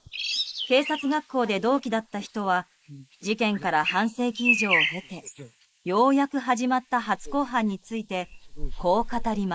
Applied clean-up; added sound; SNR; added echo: neural mask model Resemble Enhance denoiser.